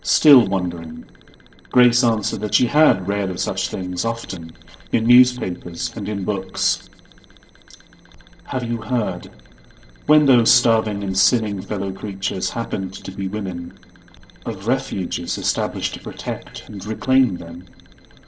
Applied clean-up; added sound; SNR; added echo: neural separator model SepFormer DNS4.